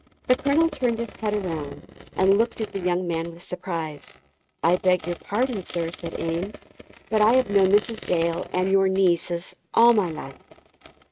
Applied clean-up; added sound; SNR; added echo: neural mask model RNNoise.